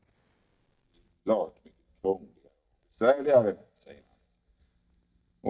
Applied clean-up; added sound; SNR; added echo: neural mask model DeepFilterNet 3.